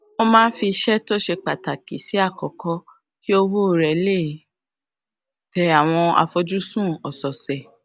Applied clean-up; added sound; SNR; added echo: none; none; none; none.